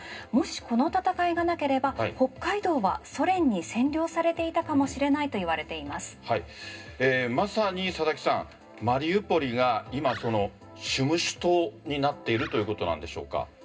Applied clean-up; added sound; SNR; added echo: none; Animal; 17 dB; reverberation time 0.2 s.